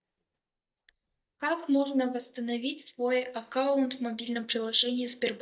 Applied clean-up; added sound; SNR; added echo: neural mask model DeepFilterNet 3.